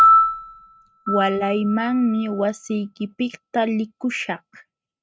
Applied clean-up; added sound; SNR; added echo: neural mask model RNNoise.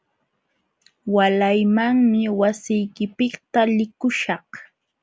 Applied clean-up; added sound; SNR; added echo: none; none; none; none.